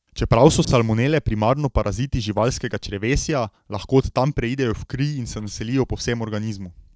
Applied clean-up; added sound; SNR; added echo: neural separator model SepFormer DNS4.